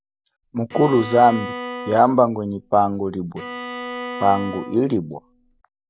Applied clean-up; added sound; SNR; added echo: none; Bowed string instrument; 12 dB; none.